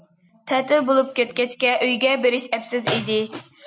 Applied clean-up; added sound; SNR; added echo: none; none; none; none.